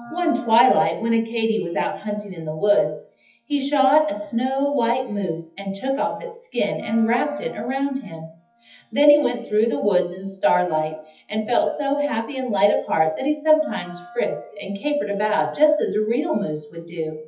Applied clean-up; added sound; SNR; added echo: classical method WPE with log-MMSE.